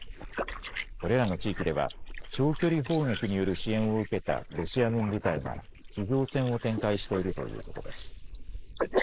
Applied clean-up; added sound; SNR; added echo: neural mask model Resemble Enhance denoiser.